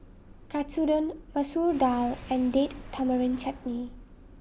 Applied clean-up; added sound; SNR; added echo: none; Engine / Car; 17 dB; none.